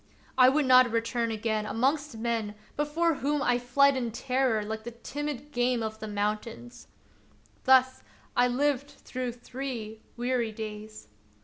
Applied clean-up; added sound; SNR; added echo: none; none; none; none.